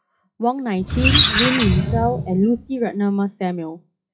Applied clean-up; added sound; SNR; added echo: classical method WPE with log-MMSE.